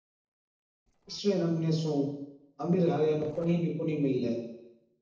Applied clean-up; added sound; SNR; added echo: neural separator model SepFormer DNS4.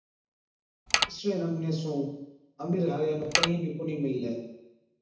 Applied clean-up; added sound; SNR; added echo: none; Mechanisms; -5 dB; reverberation time 0.8 s.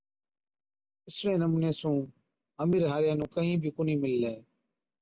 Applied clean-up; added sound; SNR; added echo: none; none; none; none.